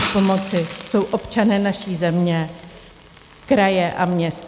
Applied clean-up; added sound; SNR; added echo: none; Hiss; 12 dB; none.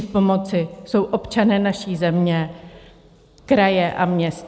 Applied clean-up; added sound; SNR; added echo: none; none; none; none.